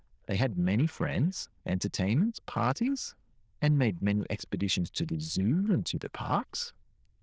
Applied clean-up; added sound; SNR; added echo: neural diffusion model UNIVERSE++.